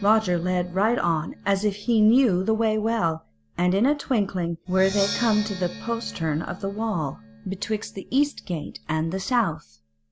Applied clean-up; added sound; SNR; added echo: none; Percussion; 16 dB; none.